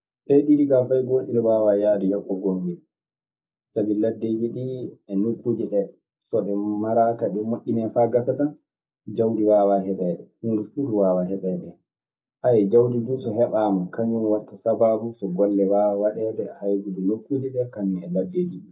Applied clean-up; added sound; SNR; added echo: none; none; none; none.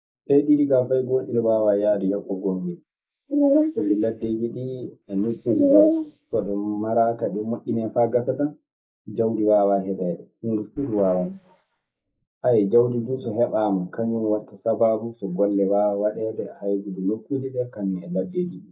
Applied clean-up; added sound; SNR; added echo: neural mask model Resemble Enhance denoiser.